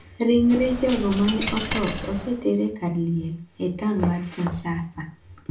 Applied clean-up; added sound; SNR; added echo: none; Coin (dropping); 5 dB; reverberation time 0.3 s.